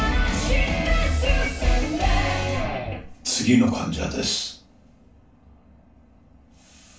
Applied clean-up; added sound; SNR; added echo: none; Zipper (clothing); 13 dB; reverberation time 0.3 s.